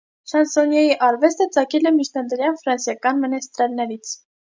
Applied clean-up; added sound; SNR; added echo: none; none; none; none.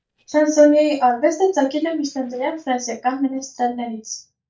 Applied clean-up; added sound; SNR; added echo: neural mask model DeepFilterNet 3.